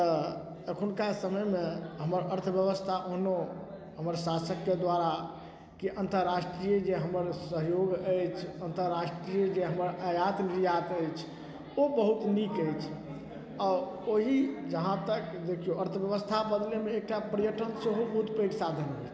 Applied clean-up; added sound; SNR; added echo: none; none; none; none.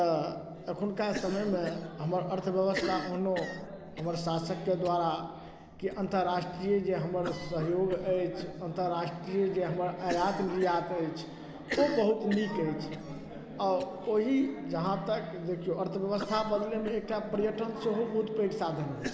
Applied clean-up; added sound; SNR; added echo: none; Cough; 13 dB; none.